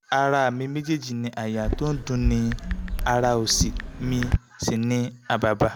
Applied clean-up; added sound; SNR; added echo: none; Chatter / Chirp, tweet / Car passing by / Typing; 4 dB; none.